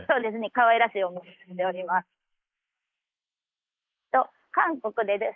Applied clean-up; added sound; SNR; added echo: neural mask model Resemble Enhance denoiser.